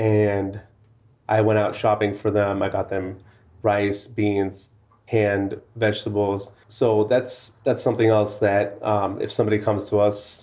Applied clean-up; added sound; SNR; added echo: none; none; none; none.